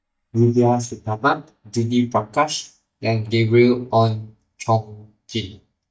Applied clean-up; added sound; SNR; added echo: neural mask model DeepFilterNet 3.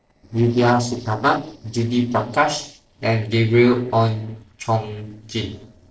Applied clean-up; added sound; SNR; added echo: neural separator model SepFormer DNS4.